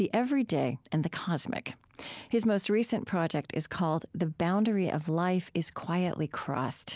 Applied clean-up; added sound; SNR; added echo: none; none; none; none.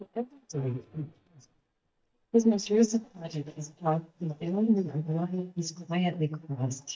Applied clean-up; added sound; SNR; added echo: neural mask model DeepFilterNet 3.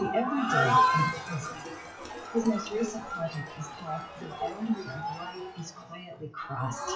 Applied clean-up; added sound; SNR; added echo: classical method WPE with log-MMSE.